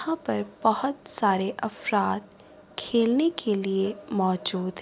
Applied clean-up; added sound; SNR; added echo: none; none; none; none.